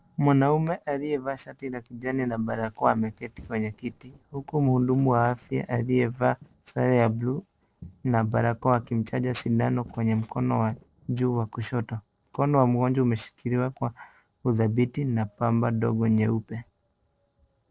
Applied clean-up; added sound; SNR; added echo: neural separator model SepFormer DNS4.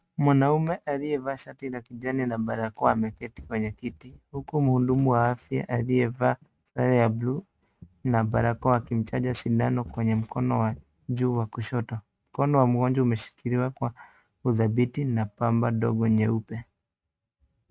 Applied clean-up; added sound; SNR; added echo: neural mask model RNNoise.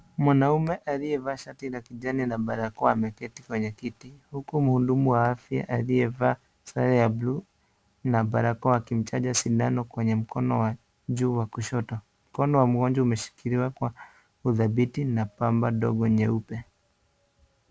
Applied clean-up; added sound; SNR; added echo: none; none; none; none.